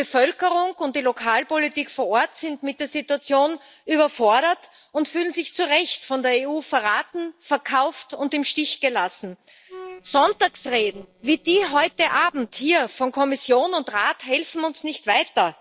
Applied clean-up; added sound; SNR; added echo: neural separator model SepFormer DNS4.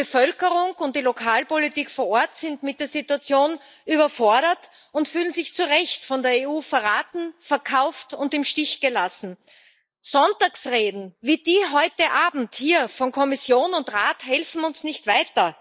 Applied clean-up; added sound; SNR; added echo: neural mask model Resemble Enhance denoiser.